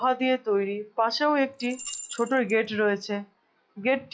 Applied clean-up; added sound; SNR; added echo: classical method log-MMSE.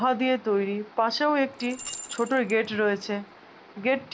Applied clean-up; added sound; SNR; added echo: none; Rattle / Keys jangling; 16 dB; none.